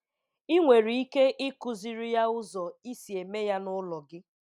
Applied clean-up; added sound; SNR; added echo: none; none; none; none.